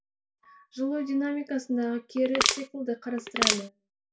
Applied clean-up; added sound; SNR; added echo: none; Crushing; -4 dB; reverberation time 0.2 s.